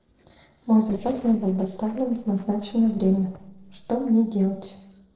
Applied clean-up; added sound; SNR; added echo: neural separator model SepFormer DNS4.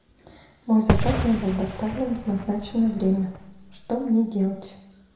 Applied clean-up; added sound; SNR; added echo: none; Fireworks; 3 dB; reverberation time 0.8 s.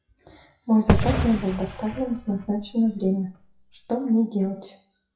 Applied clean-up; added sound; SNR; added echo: classical method WPE with log-MMSE.